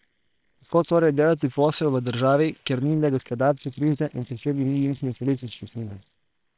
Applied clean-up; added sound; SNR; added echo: neural separator model SepFormer WHAM!.